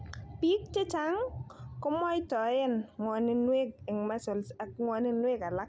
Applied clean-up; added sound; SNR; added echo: none; none; none; none.